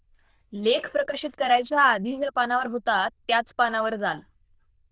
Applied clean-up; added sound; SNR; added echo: neural diffusion model UNIVERSE++.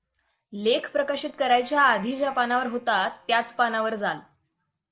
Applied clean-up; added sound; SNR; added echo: neural separator model SepFormer DNS4.